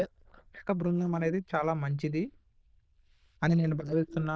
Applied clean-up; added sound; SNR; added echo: neural diffusion model UNIVERSE++.